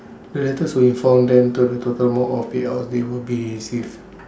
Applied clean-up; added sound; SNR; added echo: none; none; none; none.